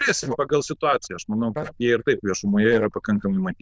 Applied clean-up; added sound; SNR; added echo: neural diffusion model UNIVERSE++.